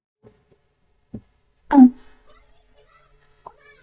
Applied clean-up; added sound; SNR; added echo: neural mask model DeepFilterNet 3.